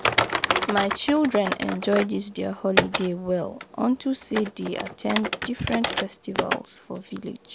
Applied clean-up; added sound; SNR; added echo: none; Typing; 2 dB; none.